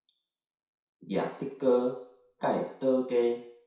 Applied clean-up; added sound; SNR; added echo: none; none; none; reverberation time 0.6 s.